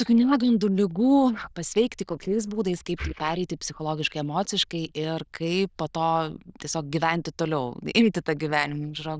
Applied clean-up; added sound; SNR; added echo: neural diffusion model UNIVERSE++.